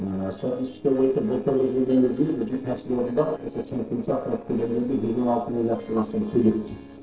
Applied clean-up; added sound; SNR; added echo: neural separator model SepFormer DNS4.